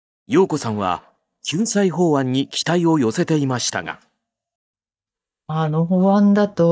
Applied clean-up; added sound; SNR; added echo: neural mask model DeepFilterNet 3.